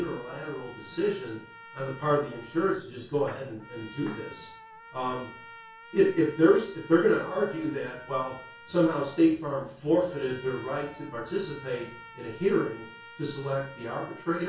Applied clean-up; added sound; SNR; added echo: none; Trumpet; 19 dB; reverberation time 0.3 s.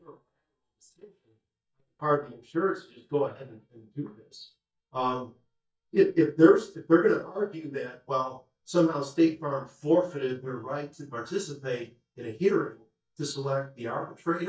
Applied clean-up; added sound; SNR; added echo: neural mask model DeepFilterNet 3.